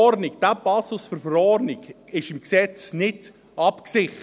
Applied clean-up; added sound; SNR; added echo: none; none; none; none.